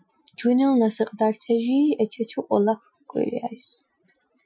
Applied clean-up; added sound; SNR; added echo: classical method Wiener filter.